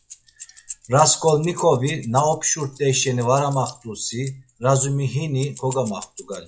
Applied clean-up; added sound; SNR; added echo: classical method log-MMSE.